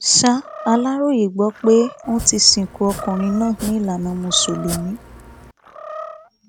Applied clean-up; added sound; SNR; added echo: none; Animal + Domestic sounds, home sounds; 15 dB; none.